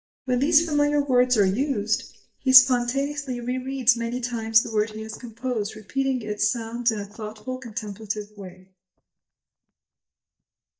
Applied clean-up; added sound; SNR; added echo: neural mask model DeepFilterNet 3.